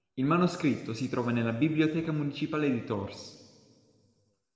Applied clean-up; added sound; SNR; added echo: none; none; none; reverberation time 2.0 s.